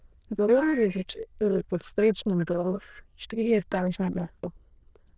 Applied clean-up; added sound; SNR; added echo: neural diffusion model UNIVERSE++.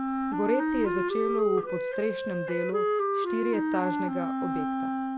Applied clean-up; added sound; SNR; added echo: none; Wind instrument, woodwind instrument; -3 dB; none.